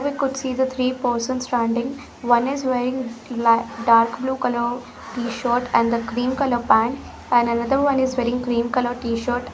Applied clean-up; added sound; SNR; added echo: none; none; none; none.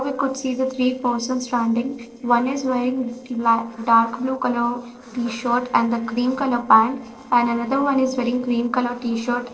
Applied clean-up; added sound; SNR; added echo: neural separator model SepFormer DNS4.